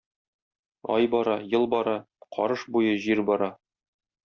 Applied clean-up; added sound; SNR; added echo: none; none; none; none.